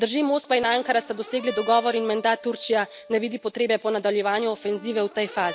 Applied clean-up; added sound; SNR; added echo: none; Brass instrument; 18 dB; none.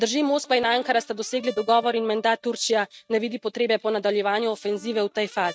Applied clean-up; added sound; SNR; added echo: neural mask model RNNoise.